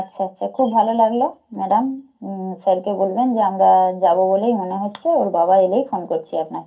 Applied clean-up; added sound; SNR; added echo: none; none; none; reverberation time 0.3 s.